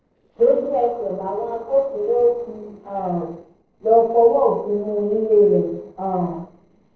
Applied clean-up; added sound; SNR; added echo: neural separator model SepFormer DNS4.